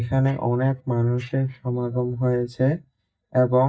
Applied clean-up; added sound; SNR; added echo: neural mask model DeepFilterNet 3.